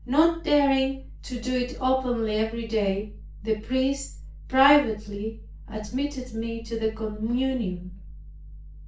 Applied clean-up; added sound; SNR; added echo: none; none; none; reverberation time 0.3 s.